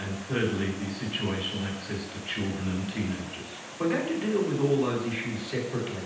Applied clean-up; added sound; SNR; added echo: none; Water; 13 dB; reverberation time 0.9 s.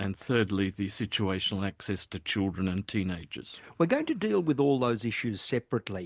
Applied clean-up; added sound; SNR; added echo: none; none; none; none.